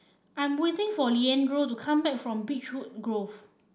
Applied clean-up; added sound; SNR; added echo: none; none; none; none.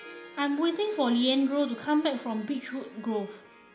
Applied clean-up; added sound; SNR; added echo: none; Harp; 20 dB; none.